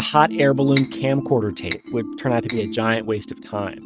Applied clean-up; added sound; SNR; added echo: neural mask model RNNoise.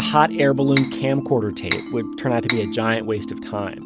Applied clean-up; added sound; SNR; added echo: none; Cutlery, silverware; 10 dB; none.